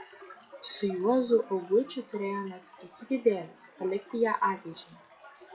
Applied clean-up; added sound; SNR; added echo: classical method WPE with log-MMSE.